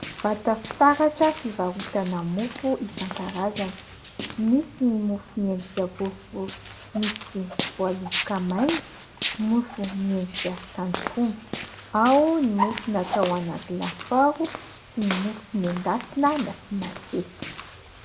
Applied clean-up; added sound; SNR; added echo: none; Walk, footsteps; 8 dB; reverberation time 0.5 s.